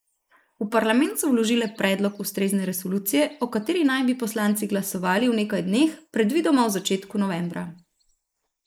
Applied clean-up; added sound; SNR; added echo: neural mask model Resemble Enhance denoiser.